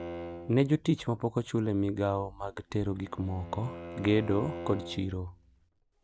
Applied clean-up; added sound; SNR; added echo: none; Bowed string instrument; 14 dB; none.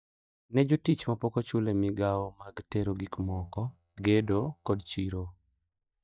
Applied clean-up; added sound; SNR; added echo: neural mask model DeepFilterNet 3.